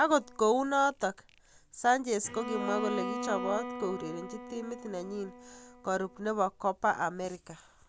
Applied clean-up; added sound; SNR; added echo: none; Bowed string instrument; 10 dB; none.